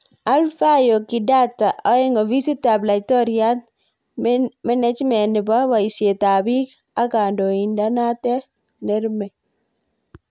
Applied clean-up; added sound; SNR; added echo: none; none; none; none.